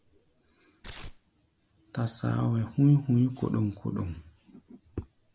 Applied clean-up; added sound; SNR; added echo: none; Tearing; 14 dB; none.